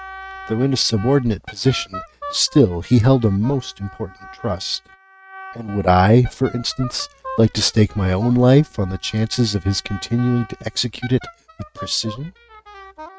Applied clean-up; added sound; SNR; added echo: neural mask model RNNoise.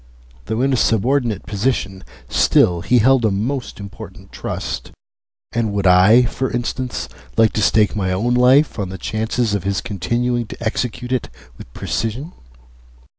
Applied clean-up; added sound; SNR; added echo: none; none; none; none.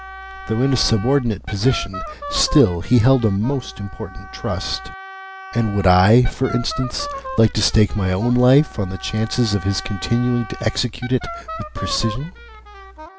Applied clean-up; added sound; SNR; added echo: none; Wind instrument, woodwind instrument; 15 dB; none.